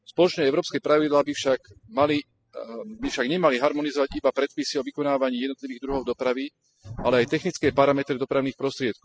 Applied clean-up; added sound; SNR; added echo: classical method spectral subtraction.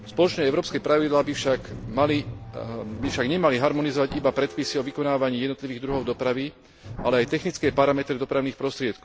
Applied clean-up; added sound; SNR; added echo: none; Squeak + Explosion; 15 dB; none.